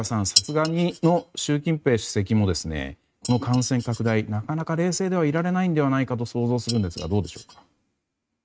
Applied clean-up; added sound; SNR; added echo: neural mask model RNNoise.